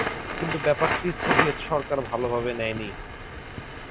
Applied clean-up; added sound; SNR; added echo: none; Crackle; 1 dB; none.